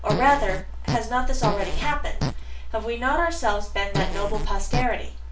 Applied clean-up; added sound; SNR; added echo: none; Fart; 7 dB; reverberation time 0.3 s.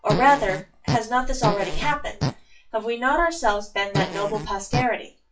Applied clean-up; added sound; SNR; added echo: classical method WPE with log-MMSE.